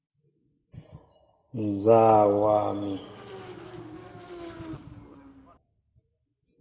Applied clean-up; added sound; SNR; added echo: none; Motorcycle / Engine; 17 dB; reverberation time 1.3 s.